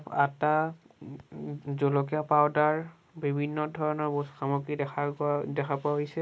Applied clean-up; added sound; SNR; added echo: none; none; none; none.